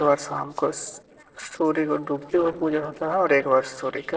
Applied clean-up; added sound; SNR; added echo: neural separator model SepFormer DNS4.